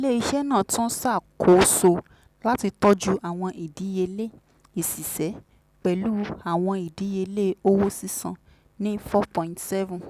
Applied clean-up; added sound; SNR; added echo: none; none; none; none.